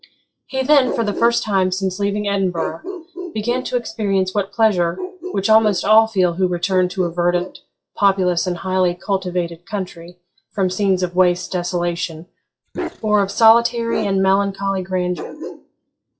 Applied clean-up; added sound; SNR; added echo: classical method WPE with log-MMSE.